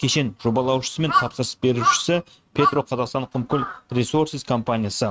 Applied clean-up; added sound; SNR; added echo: neural mask model RNNoise.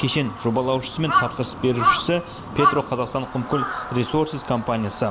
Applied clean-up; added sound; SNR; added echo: none; Crow; 3 dB; none.